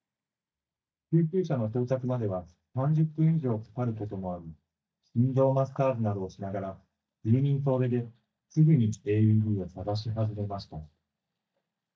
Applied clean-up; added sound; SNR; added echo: neural mask model DeepFilterNet 3.